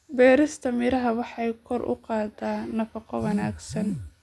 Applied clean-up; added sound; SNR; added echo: none; none; none; none.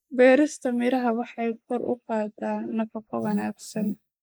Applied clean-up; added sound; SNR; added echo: neural mask model Resemble Enhance denoiser.